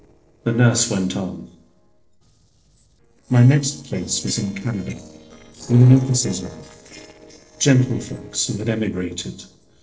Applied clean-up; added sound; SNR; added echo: neural separator model SepFormer DNS4.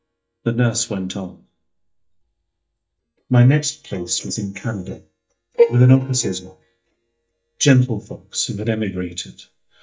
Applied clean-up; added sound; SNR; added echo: neural mask model DeepFilterNet 3.